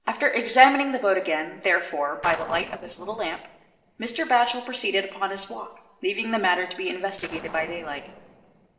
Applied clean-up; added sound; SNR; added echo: neural separator model SepFormer DNS4.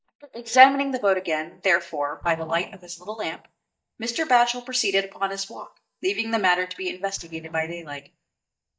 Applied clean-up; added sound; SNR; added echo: neural mask model DeepFilterNet 3.